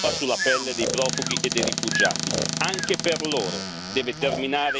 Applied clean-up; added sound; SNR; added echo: none; Breathing + Squeak / Cupboard open or close; 0 dB; none.